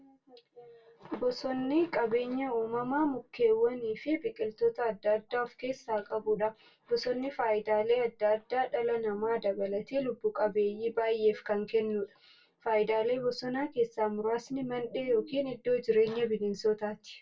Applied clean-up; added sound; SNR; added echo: none; none; none; reverberation time 0.1 s.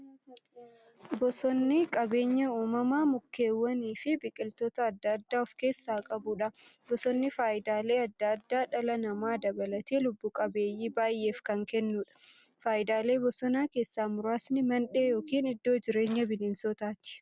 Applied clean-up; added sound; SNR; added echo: none; none; none; none.